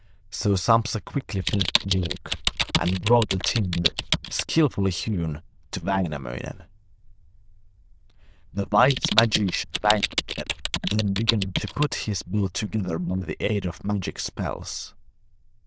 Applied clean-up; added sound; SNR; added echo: neural diffusion model UNIVERSE++.